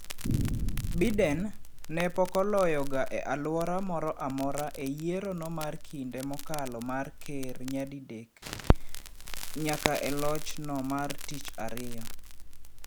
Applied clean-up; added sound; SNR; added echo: none; Boom + Crackle; 0 dB; none.